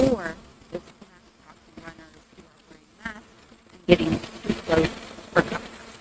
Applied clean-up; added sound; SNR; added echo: neural mask model RNNoise.